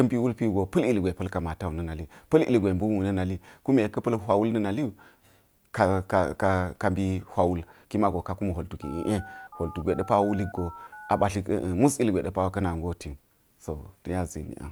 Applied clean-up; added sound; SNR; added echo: none; Telephone; 17 dB; none.